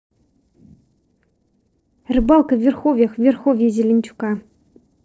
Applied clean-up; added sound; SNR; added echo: neural separator model SepFormer DNS4.